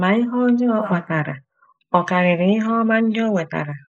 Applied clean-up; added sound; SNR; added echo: neural mask model Resemble Enhance denoiser.